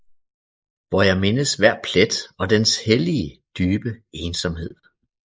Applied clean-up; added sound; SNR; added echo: neural mask model Resemble Enhance denoiser.